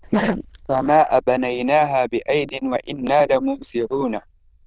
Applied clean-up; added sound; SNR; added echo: neural diffusion model UNIVERSE++.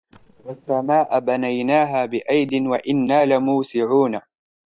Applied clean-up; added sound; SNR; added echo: neural mask model DeepFilterNet 3.